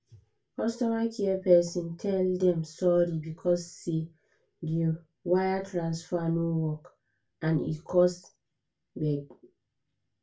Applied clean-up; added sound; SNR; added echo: none; none; none; reverberation time 0.2 s.